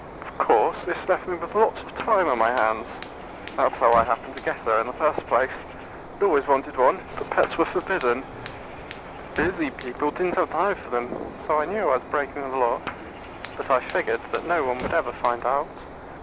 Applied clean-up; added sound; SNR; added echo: none; Bird + Fire; 11 dB; none.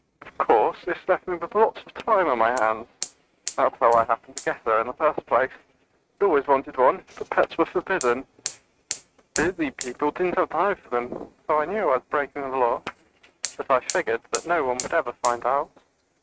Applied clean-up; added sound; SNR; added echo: neural mask model RNNoise.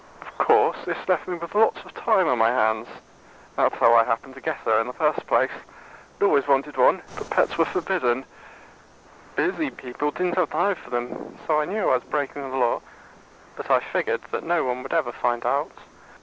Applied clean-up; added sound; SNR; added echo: none; none; none; none.